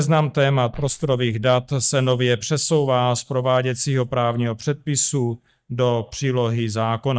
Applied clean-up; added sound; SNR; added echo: neural mask model DeepFilterNet 3.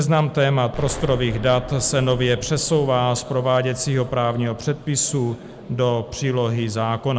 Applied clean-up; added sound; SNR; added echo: none; Explosion; 17 dB; none.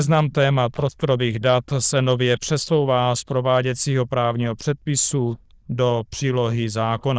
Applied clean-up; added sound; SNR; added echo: neural diffusion model UNIVERSE++.